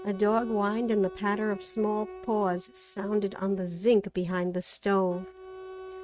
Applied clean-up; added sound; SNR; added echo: neural mask model RNNoise.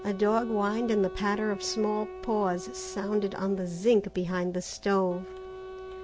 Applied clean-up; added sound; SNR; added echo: none; Wind instrument, woodwind instrument; 13 dB; none.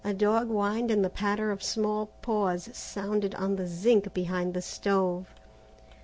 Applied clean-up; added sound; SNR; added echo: none; none; none; none.